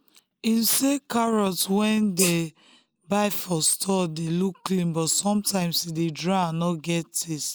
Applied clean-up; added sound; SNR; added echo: neural mask model Resemble Enhance denoiser.